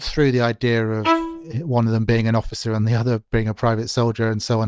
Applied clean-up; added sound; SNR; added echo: neural mask model RNNoise.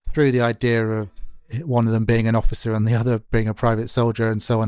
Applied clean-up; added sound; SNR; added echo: neural mask model DeepFilterNet 3.